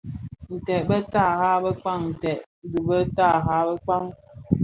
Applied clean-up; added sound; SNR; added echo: none; none; none; none.